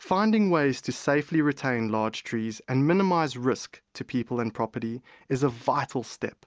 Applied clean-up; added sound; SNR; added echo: none; none; none; none.